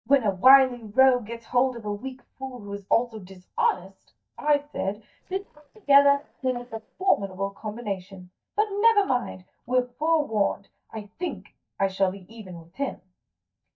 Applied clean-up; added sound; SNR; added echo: neural mask model DeepFilterNet 3.